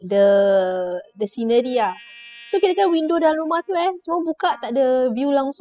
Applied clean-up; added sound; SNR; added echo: classical method spectral subtraction.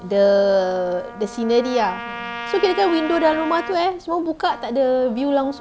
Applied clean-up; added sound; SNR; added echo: none; Trumpet; 14 dB; none.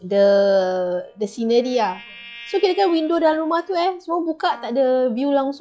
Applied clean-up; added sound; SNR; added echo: classical method log-MMSE.